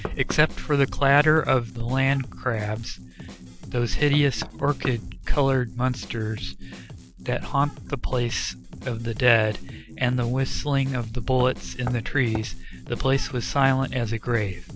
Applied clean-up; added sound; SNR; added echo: none; Knock + Drum kit; 15 dB; none.